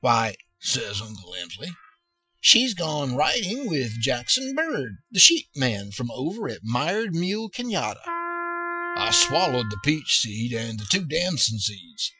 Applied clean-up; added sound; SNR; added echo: classical method Wiener filter.